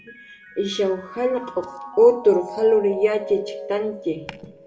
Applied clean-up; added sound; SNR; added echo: none; Mallet percussion; 14 dB; reverberation time 0.9 s.